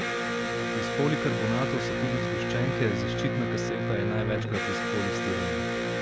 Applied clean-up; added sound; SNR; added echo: none; Electric guitar; -3 dB; none.